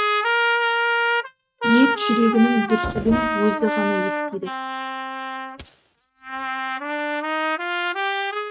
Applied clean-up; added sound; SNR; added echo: neural mask model RNNoise.